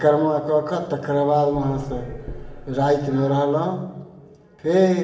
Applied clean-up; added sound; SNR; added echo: none; Knock; 16 dB; reverberation time 1.4 s.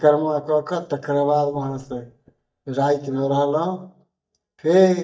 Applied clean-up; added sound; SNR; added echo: neural mask model DeepFilterNet 3.